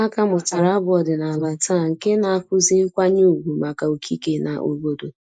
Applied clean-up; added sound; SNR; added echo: neural mask model Resemble Enhance denoiser.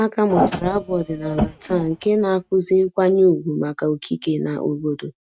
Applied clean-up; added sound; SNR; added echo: neural mask model RNNoise.